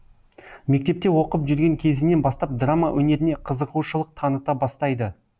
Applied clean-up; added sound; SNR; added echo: none; Idling / Car; 19 dB; none.